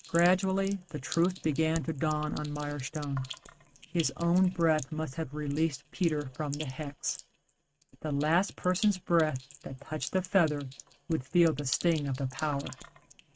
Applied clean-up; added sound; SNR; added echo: neural mask model RNNoise.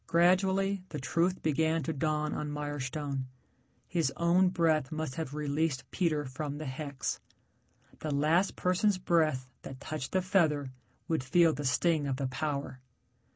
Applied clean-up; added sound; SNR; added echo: none; none; none; none.